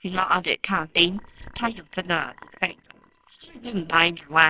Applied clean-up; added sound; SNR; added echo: neural separator model SepFormer WHAMR!.